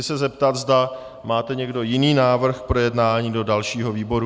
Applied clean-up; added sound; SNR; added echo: none; none; none; none.